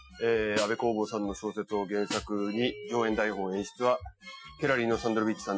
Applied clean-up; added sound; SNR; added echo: classical method Wiener filter.